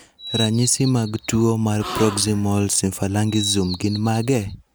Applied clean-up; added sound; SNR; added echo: none; Gasp + Bird vocalization, bird call, bird song; 12 dB; none.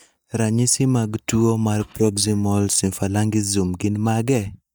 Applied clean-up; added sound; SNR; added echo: neural mask model DeepFilterNet 3.